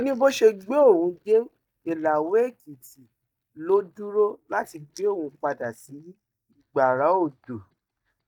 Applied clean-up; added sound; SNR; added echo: neural mask model DeepFilterNet 3.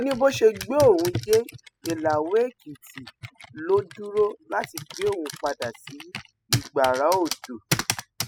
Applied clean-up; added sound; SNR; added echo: classical method spectral subtraction.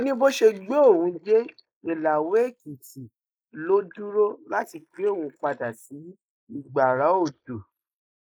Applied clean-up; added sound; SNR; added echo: neural mask model Resemble Enhance denoiser.